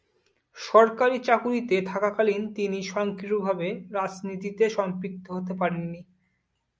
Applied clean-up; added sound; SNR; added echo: none; none; none; none.